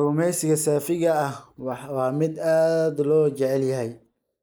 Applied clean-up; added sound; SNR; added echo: neural mask model Resemble Enhance denoiser.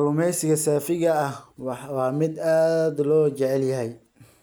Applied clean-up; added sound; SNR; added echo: none; none; none; none.